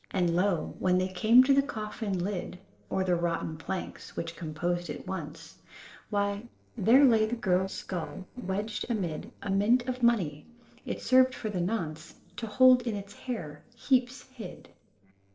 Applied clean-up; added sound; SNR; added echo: neural separator model SepFormer DNS4.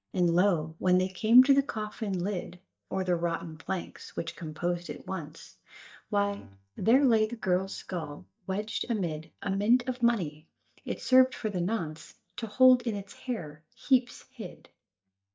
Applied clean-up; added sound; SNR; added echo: neural mask model DeepFilterNet 3.